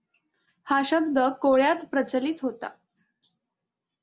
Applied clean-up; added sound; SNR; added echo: none; none; none; none.